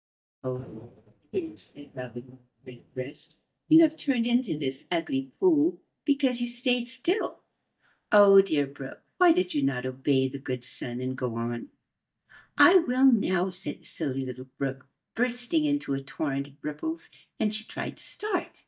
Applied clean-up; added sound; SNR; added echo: neural mask model DeepFilterNet 3.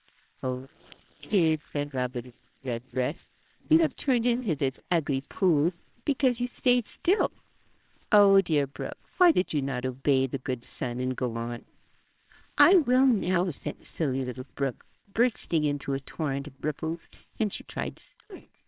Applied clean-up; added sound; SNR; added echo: neural separator model SepFormer WHAMR!.